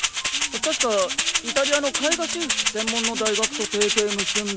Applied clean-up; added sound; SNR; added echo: none; Rattle (instrument); -1 dB; none.